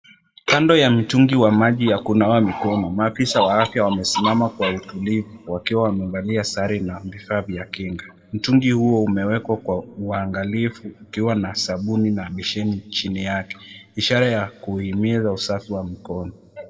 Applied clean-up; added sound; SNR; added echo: none; none; none; reverberation time 1.2 s.